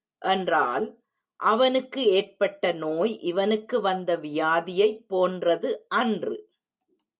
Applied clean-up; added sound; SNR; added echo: none; none; none; none.